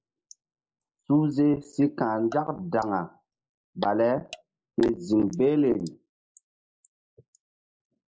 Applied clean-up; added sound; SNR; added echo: neural mask model Resemble Enhance denoiser.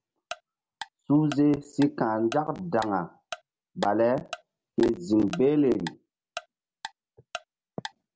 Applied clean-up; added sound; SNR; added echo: none; Tick-tock; 16 dB; none.